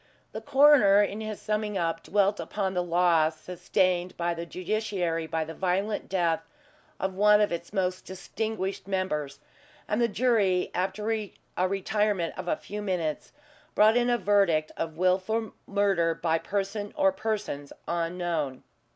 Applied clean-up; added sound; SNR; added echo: none; none; none; none.